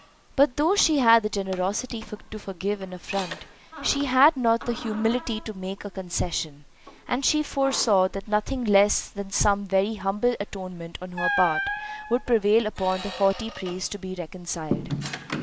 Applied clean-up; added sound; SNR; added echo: none; Squeak; 12 dB; none.